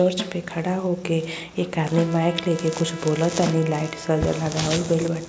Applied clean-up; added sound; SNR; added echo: none; Trumpet + Snare drum; 16 dB; none.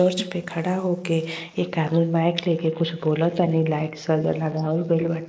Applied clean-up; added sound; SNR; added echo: neural mask model Resemble Enhance denoiser.